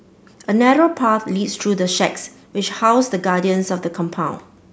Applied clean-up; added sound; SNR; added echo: none; none; none; none.